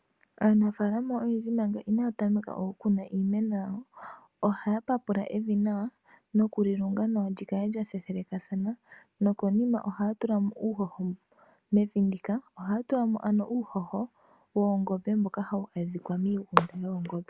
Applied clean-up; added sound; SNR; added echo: none; none; none; none.